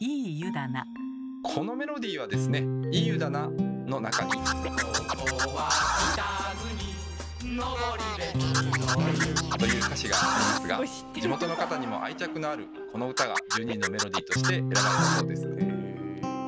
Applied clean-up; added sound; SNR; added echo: none; Guitar + Scratching (performance technique); -2 dB; none.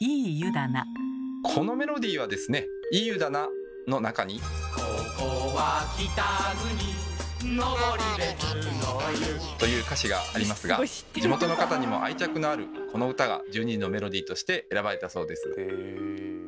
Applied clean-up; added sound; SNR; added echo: none; none; none; none.